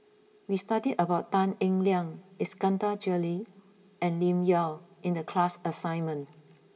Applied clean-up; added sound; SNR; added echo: none; none; none; reverberation time 0.3 s.